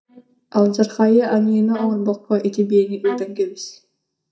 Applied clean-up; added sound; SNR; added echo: neural mask model DeepFilterNet 3.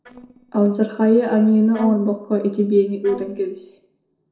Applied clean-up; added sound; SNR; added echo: neural separator model SepFormer DNS4.